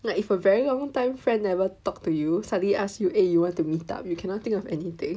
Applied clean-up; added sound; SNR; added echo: none; none; none; none.